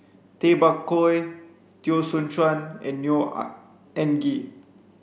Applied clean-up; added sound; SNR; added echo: none; none; none; none.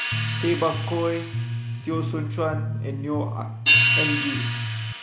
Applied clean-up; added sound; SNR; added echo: none; Hi-hat + Bass guitar; -4 dB; none.